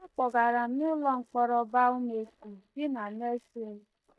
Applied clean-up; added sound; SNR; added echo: neural mask model DeepFilterNet 3.